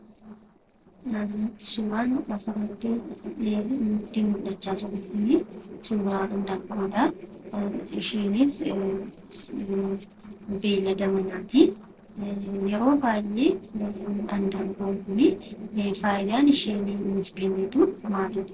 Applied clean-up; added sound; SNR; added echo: neural separator model SepFormer DNS4.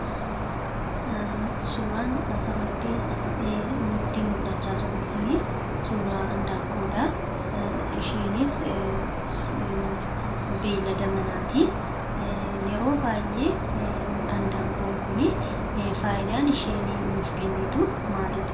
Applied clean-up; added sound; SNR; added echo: none; Cricket; -1 dB; reverberation time 0.3 s.